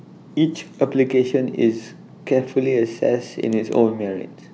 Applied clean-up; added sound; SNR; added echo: none; none; none; none.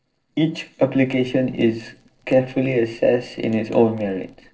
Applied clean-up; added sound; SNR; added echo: neural separator model SepFormer DNS4.